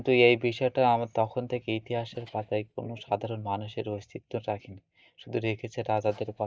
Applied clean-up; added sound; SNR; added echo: neural mask model DeepFilterNet 3.